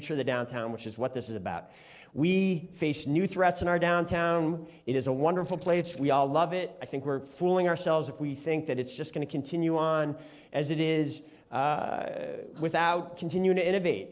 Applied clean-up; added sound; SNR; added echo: neural separator model SepFormer DNS4.